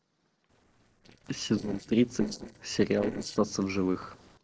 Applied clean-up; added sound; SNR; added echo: neural separator model SepFormer DNS4.